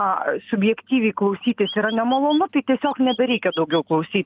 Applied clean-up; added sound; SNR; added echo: none; Chirp, tweet; 15 dB; none.